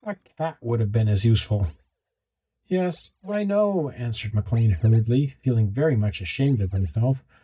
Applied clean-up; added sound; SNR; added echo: neural mask model DeepFilterNet 3.